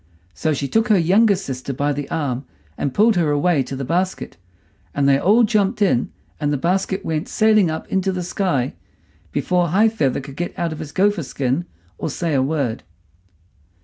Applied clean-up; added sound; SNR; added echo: none; none; none; none.